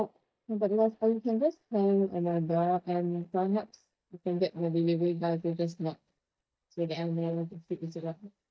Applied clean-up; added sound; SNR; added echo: neural mask model DeepFilterNet 3.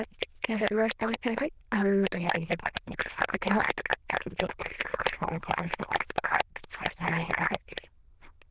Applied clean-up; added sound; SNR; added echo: neural diffusion model UNIVERSE++.